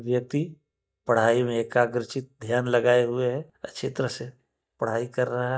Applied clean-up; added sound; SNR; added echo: neural mask model DeepFilterNet 3.